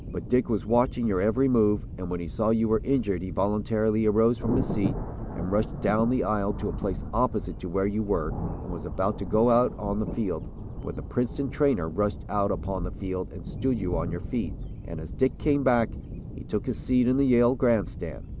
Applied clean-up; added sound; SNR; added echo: none; Thunder; 8 dB; none.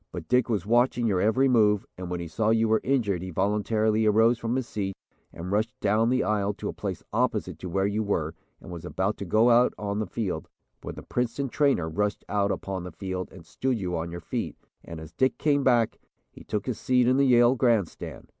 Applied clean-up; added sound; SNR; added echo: none; none; none; none.